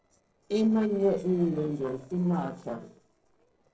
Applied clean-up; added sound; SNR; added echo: neural separator model SepFormer DNS4.